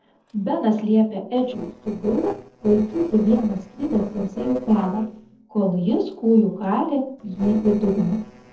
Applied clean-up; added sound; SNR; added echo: neural separator model SepFormer DNS4.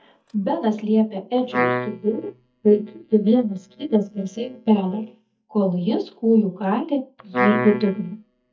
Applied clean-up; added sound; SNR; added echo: neural mask model DeepFilterNet 3.